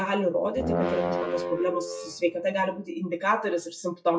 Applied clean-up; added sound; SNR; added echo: classical method WPE with log-MMSE.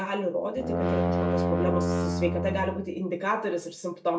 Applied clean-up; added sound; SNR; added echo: none; Brass instrument; -2 dB; reverberation time 0.2 s.